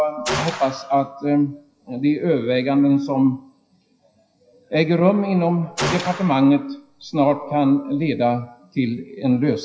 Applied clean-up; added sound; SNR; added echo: classical method WPE with log-MMSE.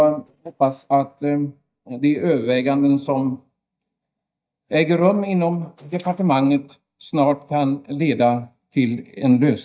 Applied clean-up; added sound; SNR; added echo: neural mask model DeepFilterNet 3.